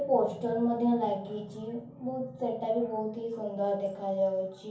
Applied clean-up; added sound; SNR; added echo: none; none; none; reverberation time 0.6 s.